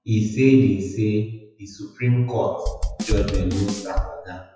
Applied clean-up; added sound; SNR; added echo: classical method WPE with log-MMSE.